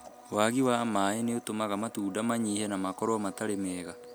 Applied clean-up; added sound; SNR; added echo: none; Domestic sounds, home sounds; 19 dB; none.